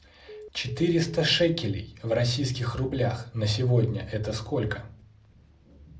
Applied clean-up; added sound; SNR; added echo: none; Telephone; 19 dB; none.